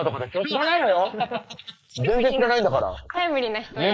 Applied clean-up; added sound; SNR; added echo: neural mask model Resemble Enhance denoiser.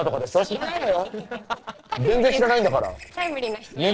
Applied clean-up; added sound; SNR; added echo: neural separator model SepFormer DNS4.